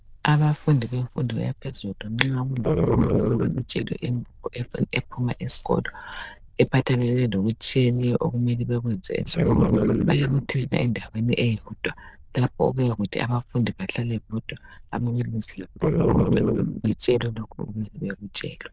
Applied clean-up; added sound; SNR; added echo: neural diffusion model UNIVERSE++.